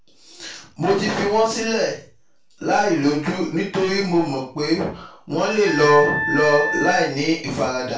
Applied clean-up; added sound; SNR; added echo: none; Wind instrument, woodwind instrument; 5 dB; reverberation time 0.3 s.